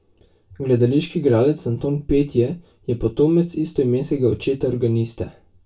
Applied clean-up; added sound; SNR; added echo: none; none; none; reverberation time 0.2 s.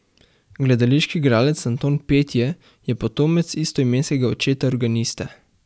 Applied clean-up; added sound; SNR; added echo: none; none; none; none.